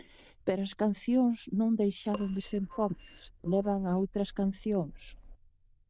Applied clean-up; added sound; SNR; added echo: neural diffusion model UNIVERSE++.